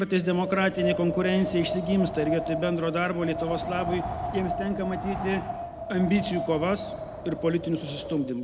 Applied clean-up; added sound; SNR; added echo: none; Wind; 6 dB; none.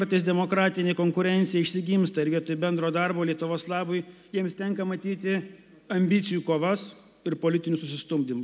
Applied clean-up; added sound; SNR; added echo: none; none; none; none.